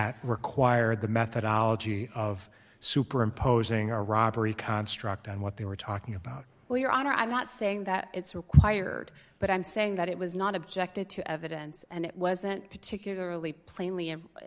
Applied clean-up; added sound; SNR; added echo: none; none; none; none.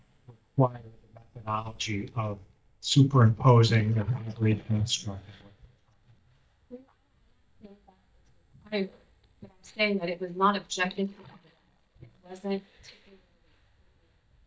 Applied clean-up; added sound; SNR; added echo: neural mask model DeepFilterNet 3.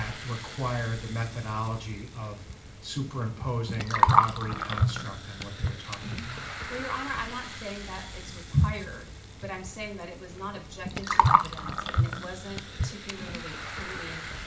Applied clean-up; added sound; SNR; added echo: none; Gurgling; -4 dB; reverberation time 0.4 s.